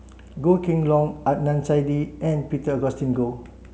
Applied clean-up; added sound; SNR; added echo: none; none; none; none.